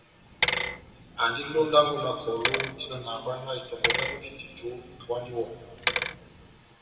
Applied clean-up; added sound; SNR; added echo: none; Bicycle; 1 dB; reverberation time 2.3 s.